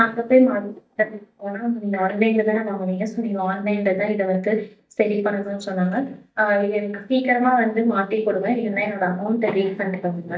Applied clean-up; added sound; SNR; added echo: neural mask model DeepFilterNet 3.